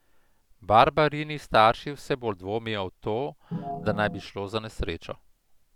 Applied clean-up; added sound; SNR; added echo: none; Organ; 7 dB; none.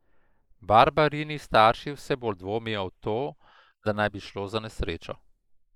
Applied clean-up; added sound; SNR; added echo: neural mask model Resemble Enhance denoiser.